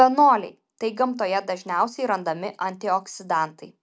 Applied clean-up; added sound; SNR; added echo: none; none; none; none.